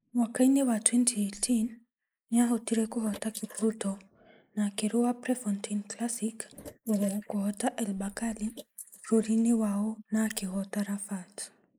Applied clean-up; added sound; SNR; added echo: neural mask model Resemble Enhance denoiser.